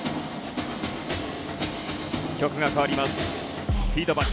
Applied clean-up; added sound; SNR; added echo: none; none; none; none.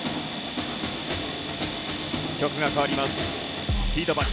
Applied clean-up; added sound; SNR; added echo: none; Domestic sounds, home sounds; 6 dB; none.